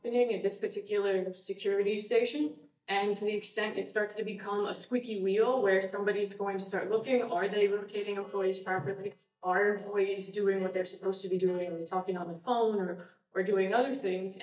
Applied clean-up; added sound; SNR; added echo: neural mask model DeepFilterNet 3.